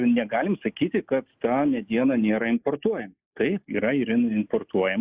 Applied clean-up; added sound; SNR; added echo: neural mask model Resemble Enhance denoiser.